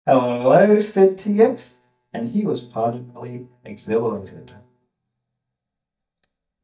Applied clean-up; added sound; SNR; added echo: neural mask model DeepFilterNet 3.